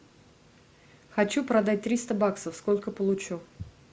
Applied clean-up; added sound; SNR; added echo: none; none; none; none.